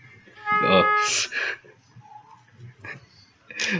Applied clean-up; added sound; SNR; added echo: none; Wind instrument, woodwind instrument; -4 dB; none.